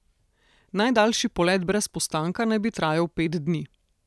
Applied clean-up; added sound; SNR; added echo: none; none; none; none.